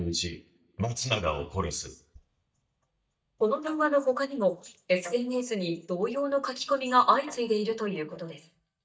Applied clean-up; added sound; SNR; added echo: neural mask model DeepFilterNet 3.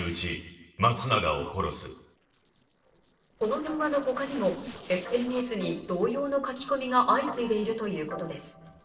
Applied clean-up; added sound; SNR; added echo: neural separator model SepFormer DNS4.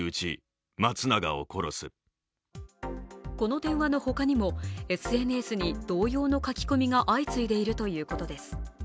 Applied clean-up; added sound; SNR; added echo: none; none; none; none.